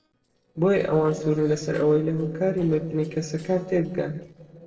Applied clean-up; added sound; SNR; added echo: neural separator model SepFormer DNS4.